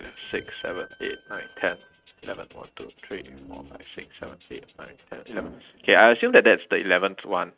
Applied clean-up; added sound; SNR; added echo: neural mask model RNNoise.